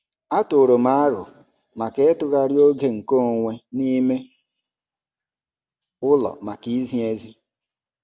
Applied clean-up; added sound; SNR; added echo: none; none; none; none.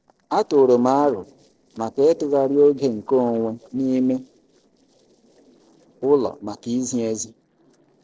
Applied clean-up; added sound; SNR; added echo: neural separator model SepFormer DNS4.